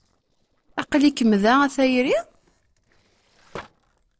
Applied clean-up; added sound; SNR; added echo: neural separator model SepFormer DNS4.